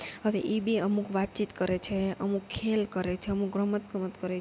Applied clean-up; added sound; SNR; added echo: none; none; none; none.